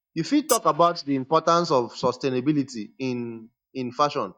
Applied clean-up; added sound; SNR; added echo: neural mask model DeepFilterNet 3.